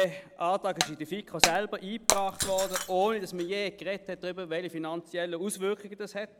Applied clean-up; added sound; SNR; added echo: none; Shatter; 2 dB; none.